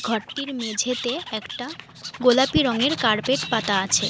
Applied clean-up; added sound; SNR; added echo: none; Animal; 11 dB; none.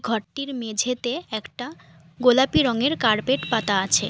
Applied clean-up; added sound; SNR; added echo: none; none; none; none.